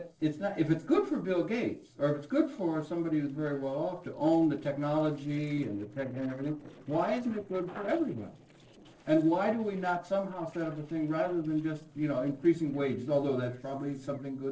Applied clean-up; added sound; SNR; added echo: neural separator model SepFormer DNS4.